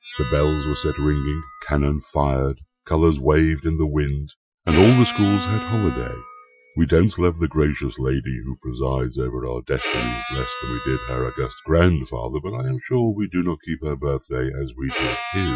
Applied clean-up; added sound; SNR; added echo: classical method Wiener filter.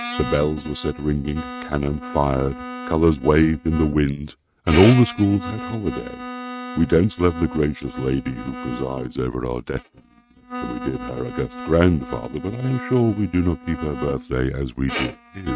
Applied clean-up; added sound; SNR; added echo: neural mask model RNNoise.